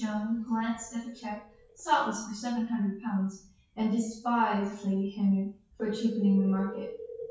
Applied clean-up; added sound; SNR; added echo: classical method WPE with log-MMSE.